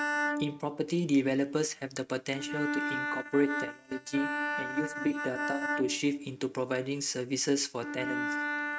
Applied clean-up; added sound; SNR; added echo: neural mask model RNNoise.